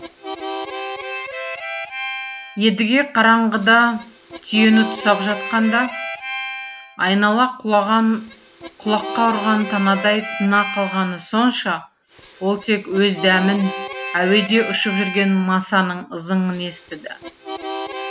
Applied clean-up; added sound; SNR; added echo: none; Harmonica; 11 dB; none.